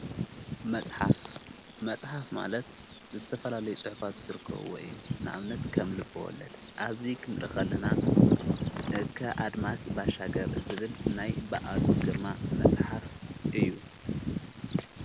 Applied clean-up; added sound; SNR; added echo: none; Bird vocalization, bird call, bird song; -5 dB; none.